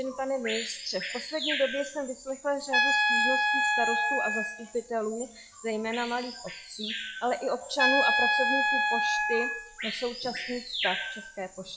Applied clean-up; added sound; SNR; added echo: classical method log-MMSE.